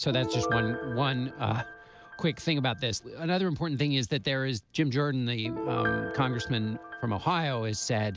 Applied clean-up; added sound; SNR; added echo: none; Piano; 8 dB; none.